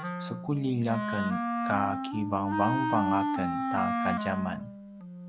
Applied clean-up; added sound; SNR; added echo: none; Wind instrument, woodwind instrument; 0 dB; none.